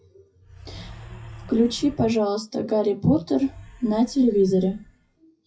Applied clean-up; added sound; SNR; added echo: classical method WPE with log-MMSE.